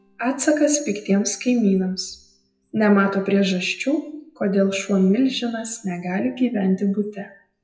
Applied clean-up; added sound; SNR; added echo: classical method WPE with log-MMSE.